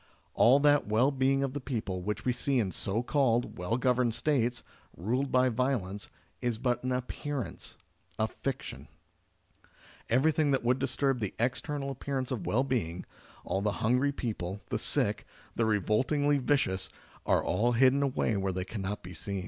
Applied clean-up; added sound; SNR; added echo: none; none; none; none.